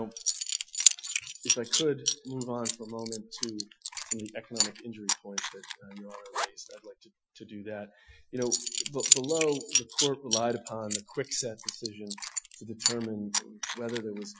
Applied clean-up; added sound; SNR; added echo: classical method Wiener filter.